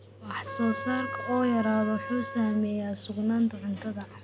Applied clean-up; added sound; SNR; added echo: none; Trumpet; 11 dB; none.